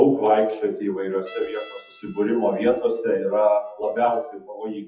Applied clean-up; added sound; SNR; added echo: classical method WPE with log-MMSE.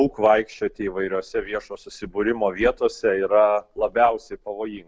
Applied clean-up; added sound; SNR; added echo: none; none; none; none.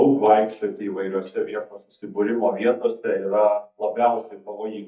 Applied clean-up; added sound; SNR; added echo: neural mask model DeepFilterNet 3.